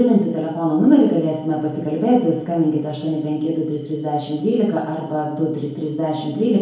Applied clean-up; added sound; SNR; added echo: none; none; none; reverberation time 2.0 s.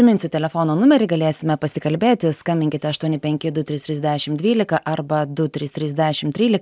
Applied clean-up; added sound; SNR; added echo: none; none; none; none.